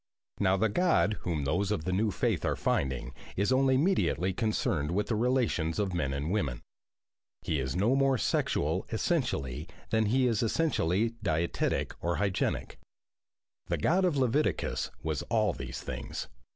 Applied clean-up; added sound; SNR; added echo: none; none; none; none.